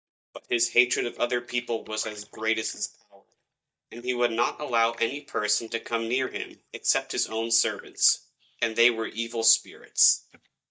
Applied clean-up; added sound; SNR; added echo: neural mask model DeepFilterNet 3.